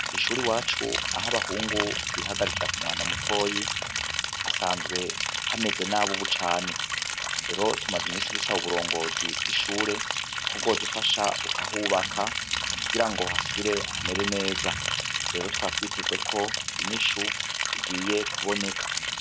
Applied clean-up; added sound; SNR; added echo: none; Liquid; -2 dB; none.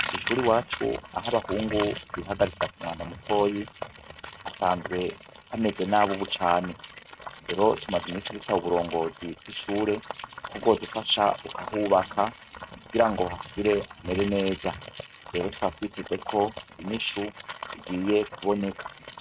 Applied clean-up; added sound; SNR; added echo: neural mask model RNNoise.